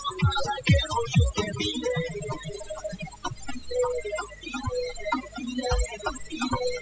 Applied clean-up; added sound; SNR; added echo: classical method spectral subtraction.